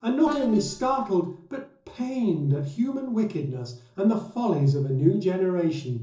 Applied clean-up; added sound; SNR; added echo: neural separator model SepFormer DNS4.